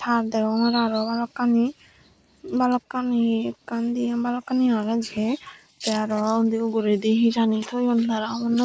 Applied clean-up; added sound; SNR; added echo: neural mask model Resemble Enhance denoiser.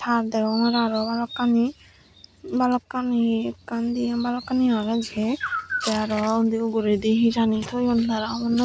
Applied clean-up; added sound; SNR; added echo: none; none; none; none.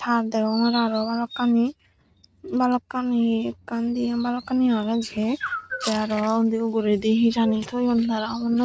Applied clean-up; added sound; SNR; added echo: neural mask model RNNoise.